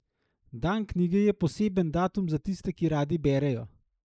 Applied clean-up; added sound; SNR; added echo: neural mask model Resemble Enhance denoiser.